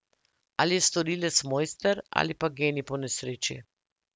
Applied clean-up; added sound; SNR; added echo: none; none; none; none.